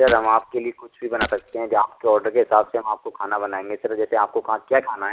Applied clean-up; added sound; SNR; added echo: none; Shatter; 13 dB; none.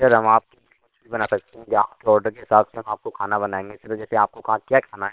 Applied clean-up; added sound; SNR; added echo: neural separator model SepFormer WHAM!.